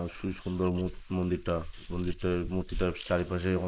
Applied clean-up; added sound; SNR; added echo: neural mask model Resemble Enhance denoiser.